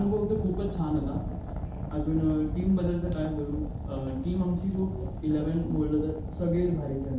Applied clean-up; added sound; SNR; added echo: none; Fire; 5 dB; reverberation time 0.8 s.